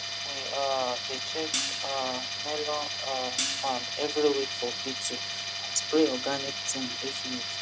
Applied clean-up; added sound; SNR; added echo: none; Hi-hat + Tools; 1 dB; none.